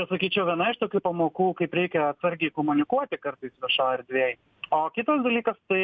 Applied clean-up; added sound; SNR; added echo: none; none; none; none.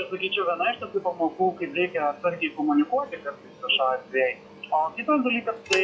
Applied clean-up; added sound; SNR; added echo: classical method log-MMSE.